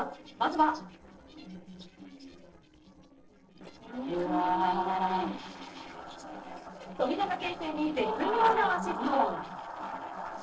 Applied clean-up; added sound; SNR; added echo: neural separator model SepFormer DNS4.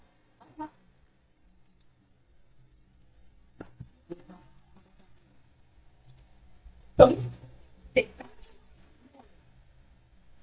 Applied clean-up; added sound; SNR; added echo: neural mask model DeepFilterNet 3.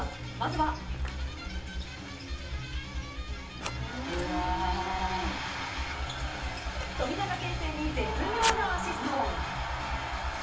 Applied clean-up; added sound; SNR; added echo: none; Scissors; 13 dB; reverberation time 0.3 s.